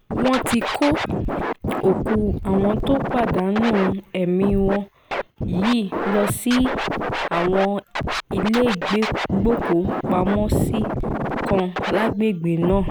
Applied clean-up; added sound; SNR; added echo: none; Scratching (performance technique); 3 dB; none.